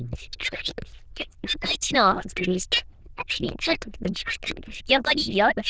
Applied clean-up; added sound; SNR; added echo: neural diffusion model UNIVERSE++.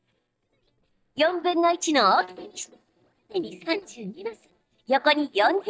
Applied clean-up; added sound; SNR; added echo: neural mask model DeepFilterNet 3.